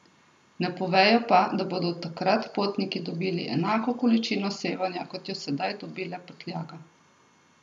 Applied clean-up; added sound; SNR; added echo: none; none; none; none.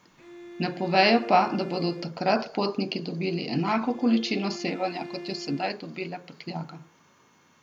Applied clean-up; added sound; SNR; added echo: none; Bowed string instrument; 14 dB; none.